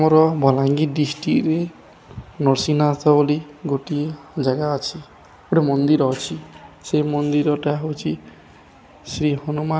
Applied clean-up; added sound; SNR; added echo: none; none; none; none.